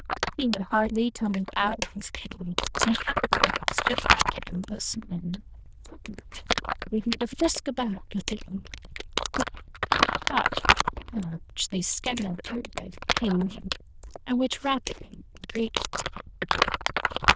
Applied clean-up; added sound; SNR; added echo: neural diffusion model UNIVERSE++.